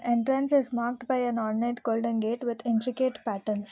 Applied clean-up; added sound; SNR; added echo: none; none; none; none.